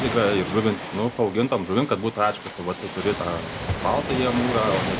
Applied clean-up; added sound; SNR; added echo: none; Waves, surf; 6 dB; none.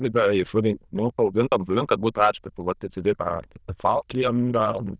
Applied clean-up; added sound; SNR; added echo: neural diffusion model UNIVERSE++.